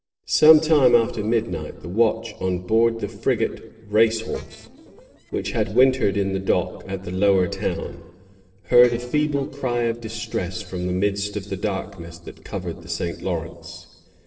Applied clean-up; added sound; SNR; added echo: neural separator model SepFormer DNS4.